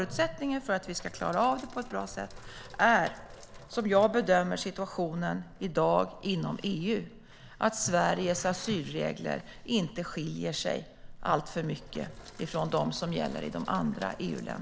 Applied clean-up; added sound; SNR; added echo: none; Sink (filling or washing); 17 dB; none.